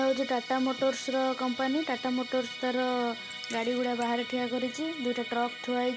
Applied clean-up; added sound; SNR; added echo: none; Musical instrument; 10 dB; none.